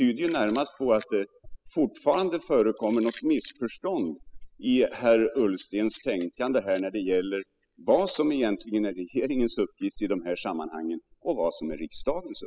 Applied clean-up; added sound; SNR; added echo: classical method spectral subtraction.